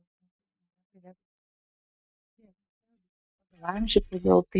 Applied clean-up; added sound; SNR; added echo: neural mask model DeepFilterNet 3.